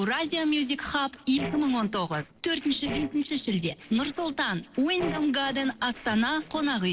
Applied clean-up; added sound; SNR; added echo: neural separator model SepFormer DNS4.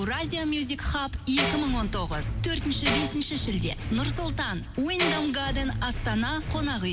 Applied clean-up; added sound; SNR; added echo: none; Tambourine; 6 dB; none.